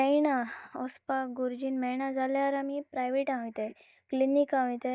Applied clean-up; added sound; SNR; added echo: neural mask model DeepFilterNet 3.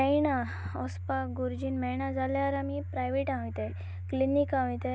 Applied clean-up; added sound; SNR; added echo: none; Domestic sounds, home sounds; 7 dB; none.